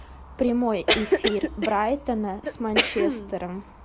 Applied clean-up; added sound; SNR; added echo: none; Cough; 1 dB; none.